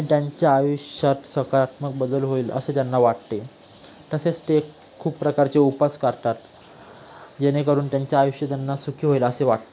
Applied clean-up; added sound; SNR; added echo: none; none; none; none.